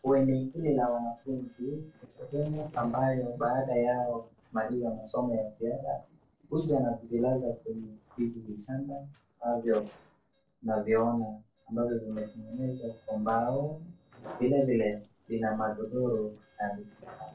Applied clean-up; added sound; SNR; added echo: neural separator model SepFormer DNS4.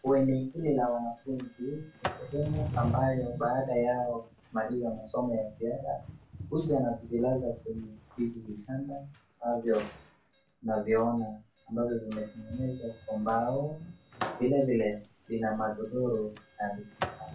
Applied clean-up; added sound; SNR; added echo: none; Sliding door; 11 dB; reverberation time 0.2 s.